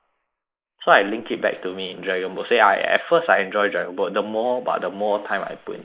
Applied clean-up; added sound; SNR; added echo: neural mask model Resemble Enhance denoiser.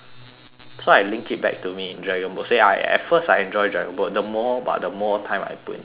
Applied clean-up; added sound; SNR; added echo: none; none; none; none.